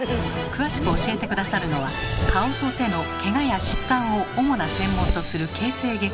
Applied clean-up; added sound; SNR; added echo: none; Zipper (clothing); 6 dB; none.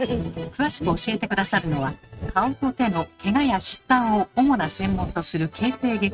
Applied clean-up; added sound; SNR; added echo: neural mask model RNNoise.